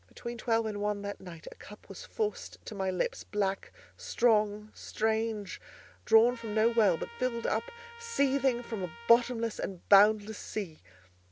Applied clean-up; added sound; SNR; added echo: none; Trumpet; 18 dB; none.